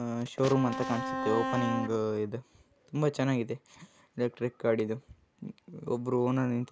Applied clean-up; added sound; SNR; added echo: none; Bowed string instrument; 3 dB; none.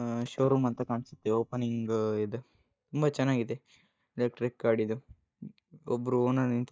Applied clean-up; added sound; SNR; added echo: neural mask model DeepFilterNet 3.